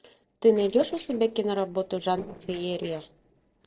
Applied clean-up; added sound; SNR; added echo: neural separator model SepFormer DNS4.